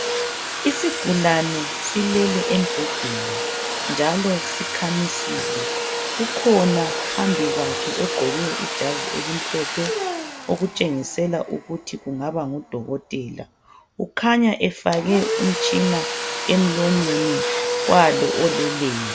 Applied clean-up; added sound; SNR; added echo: none; Domestic sounds, home sounds; 3 dB; none.